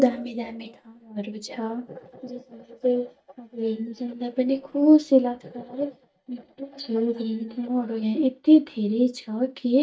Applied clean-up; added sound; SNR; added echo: neural mask model DeepFilterNet 3.